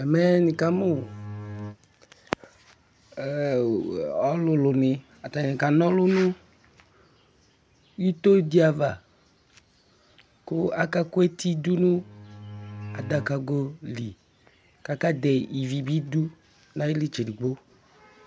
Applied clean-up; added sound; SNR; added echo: none; Bowed string instrument; 14 dB; none.